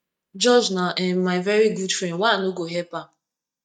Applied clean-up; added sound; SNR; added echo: neural mask model DeepFilterNet 3.